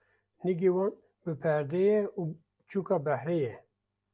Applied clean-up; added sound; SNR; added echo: none; none; none; none.